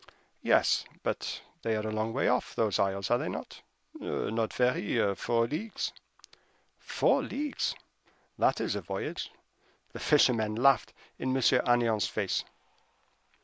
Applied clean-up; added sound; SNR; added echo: none; none; none; none.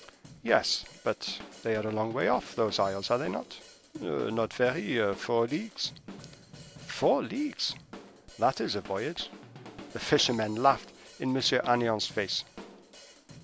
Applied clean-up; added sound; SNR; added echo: none; Drum / Drum kit; 18 dB; none.